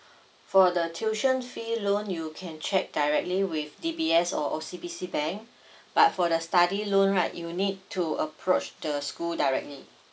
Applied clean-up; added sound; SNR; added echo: none; none; none; none.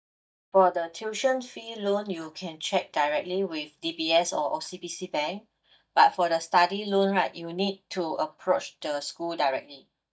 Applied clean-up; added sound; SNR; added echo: neural mask model DeepFilterNet 3.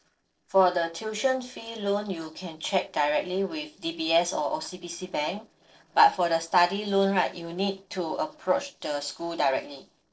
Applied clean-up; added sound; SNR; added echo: neural separator model SepFormer DNS4.